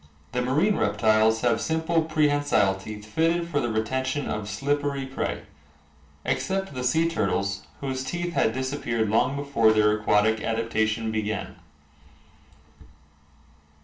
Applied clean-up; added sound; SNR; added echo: none; Snare drum; 19 dB; reverberation time 0.4 s.